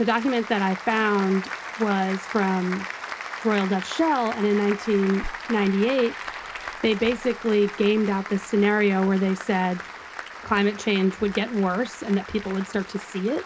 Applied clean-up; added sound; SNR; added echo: none; Applause; 12 dB; reverberation time 0.3 s.